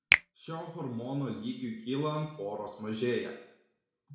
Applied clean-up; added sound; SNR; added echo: none; Finger snapping; -2 dB; reverberation time 0.6 s.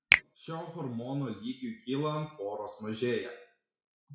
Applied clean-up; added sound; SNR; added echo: classical method WPE with log-MMSE.